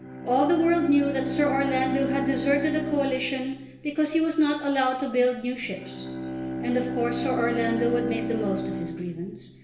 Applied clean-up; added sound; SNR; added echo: none; Bowed string instrument; 6 dB; reverberation time 0.8 s.